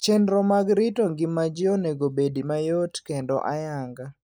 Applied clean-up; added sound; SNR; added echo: neural mask model Resemble Enhance denoiser.